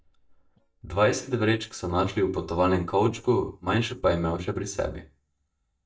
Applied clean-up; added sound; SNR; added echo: neural mask model DeepFilterNet 3.